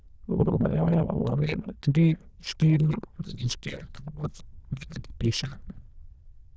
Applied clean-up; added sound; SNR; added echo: neural diffusion model UNIVERSE++.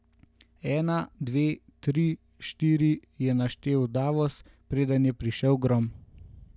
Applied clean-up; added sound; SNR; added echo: none; none; none; none.